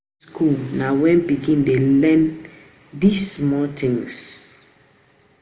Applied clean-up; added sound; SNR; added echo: none; none; none; none.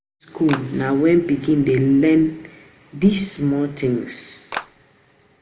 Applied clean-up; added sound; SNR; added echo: none; Clapping; 10 dB; none.